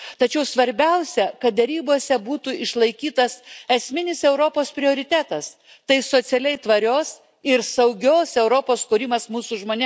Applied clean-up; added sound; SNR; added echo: none; none; none; none.